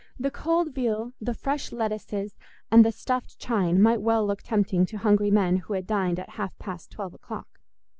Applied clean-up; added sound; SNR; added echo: none; none; none; none.